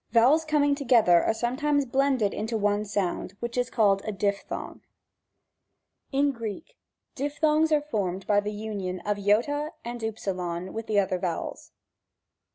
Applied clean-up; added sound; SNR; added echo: none; none; none; none.